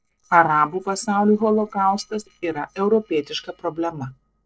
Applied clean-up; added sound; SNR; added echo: neural separator model SepFormer DNS4.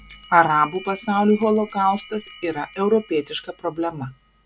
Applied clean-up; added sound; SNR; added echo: none; Bell; 18 dB; none.